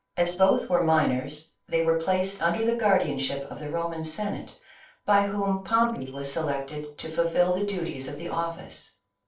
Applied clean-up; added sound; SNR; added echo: neural separator model SepFormer DNS4.